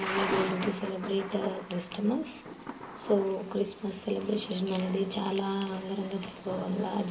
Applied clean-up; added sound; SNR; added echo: none; Thunder / Rain; 8 dB; reverberation time 1.3 s.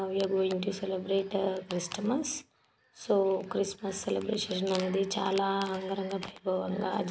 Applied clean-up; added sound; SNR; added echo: none; none; none; none.